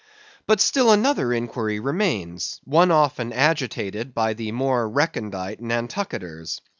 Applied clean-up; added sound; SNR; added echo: none; none; none; none.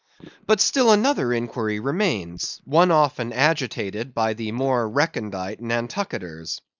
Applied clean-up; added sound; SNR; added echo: neural mask model Resemble Enhance denoiser.